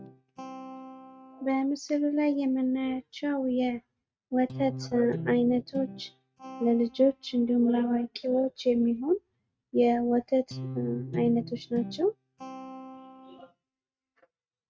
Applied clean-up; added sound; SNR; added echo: neural mask model RNNoise.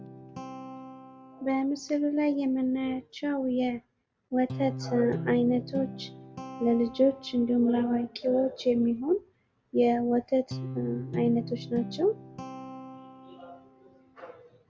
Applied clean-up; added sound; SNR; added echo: none; Guitar; 13 dB; none.